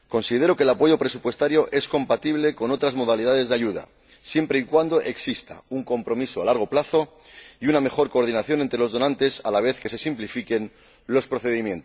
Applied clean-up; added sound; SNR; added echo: none; none; none; none.